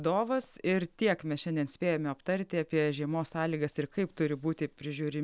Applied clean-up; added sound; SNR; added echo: none; none; none; none.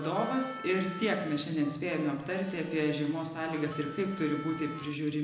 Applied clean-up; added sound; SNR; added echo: none; Harmonica; 14 dB; reverberation time 0.9 s.